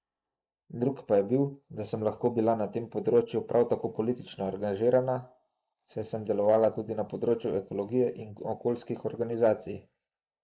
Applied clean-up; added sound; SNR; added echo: neural mask model Resemble Enhance denoiser.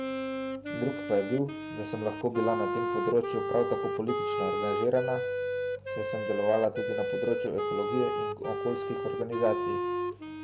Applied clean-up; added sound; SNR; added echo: none; Wind instrument, woodwind instrument; 1 dB; none.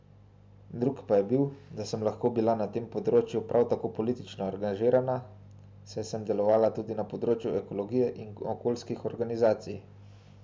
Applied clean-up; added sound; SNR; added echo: none; none; none; none.